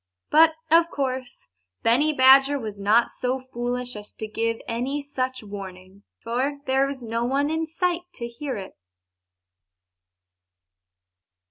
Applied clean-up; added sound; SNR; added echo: none; none; none; none.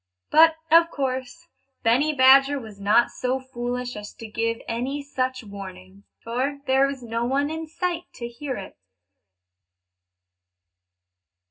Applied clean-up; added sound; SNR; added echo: none; none; none; reverberation time 0.4 s.